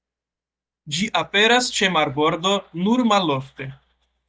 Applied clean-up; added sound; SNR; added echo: neural mask model DeepFilterNet 3.